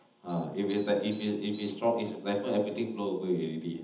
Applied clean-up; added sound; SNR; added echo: none; Bird vocalization, bird call, bird song; 15 dB; reverberation time 0.8 s.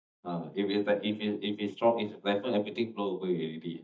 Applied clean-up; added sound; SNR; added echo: neural mask model DeepFilterNet 3.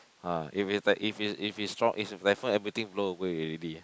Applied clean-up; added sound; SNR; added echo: none; none; none; none.